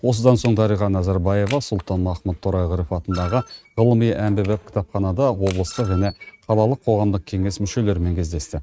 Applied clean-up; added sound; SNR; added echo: neural mask model RNNoise.